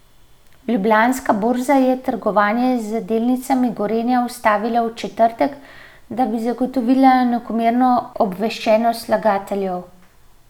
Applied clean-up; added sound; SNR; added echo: none; none; none; none.